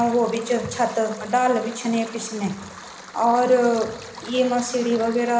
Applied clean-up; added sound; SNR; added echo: none; Stream; 17 dB; reverberation time 1.1 s.